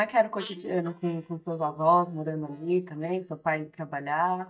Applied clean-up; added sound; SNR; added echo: neural mask model DeepFilterNet 3.